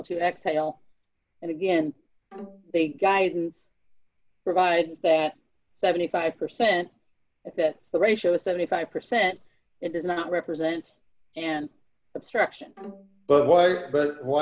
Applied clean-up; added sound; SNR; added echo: none; Bowed string instrument; 19 dB; none.